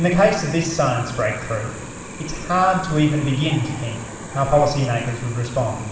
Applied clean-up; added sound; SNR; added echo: none; Cricket; 13 dB; reverberation time 0.9 s.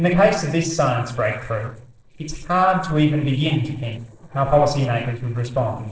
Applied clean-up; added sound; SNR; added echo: neural separator model SepFormer DNS4.